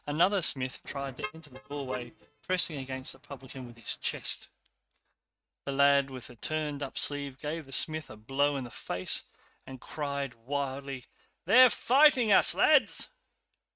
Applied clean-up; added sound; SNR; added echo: neural mask model RNNoise.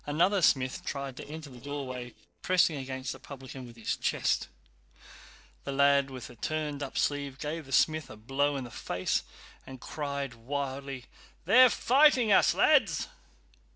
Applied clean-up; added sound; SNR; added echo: neural separator model SepFormer DNS4.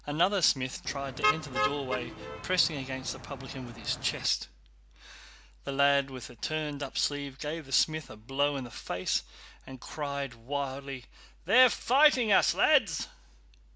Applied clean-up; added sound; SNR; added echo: none; Motor vehicle (road); 4 dB; none.